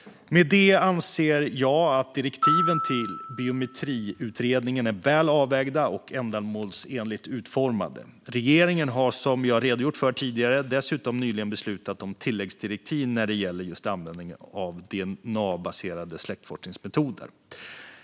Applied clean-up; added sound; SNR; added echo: none; Glockenspiel; 4 dB; none.